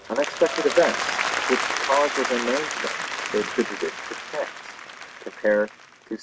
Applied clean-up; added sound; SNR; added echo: none; Applause; 3 dB; none.